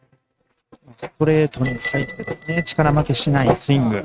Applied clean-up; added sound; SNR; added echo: neural mask model RNNoise.